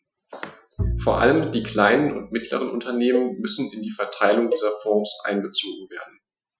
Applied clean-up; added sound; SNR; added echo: classical method Wiener filter.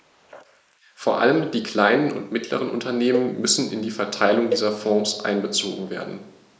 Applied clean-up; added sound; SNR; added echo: neural mask model Resemble Enhance denoiser.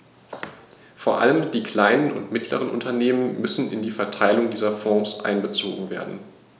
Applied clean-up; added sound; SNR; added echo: none; none; none; none.